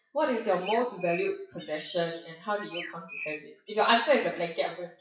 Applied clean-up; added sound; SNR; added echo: classical method WPE with log-MMSE.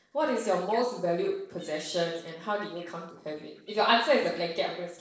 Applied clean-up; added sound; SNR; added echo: neural separator model SepFormer DNS4.